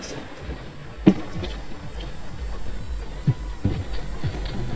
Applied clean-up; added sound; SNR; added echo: neural mask model DeepFilterNet 3.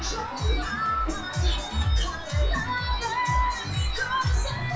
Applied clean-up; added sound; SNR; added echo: classical method log-MMSE.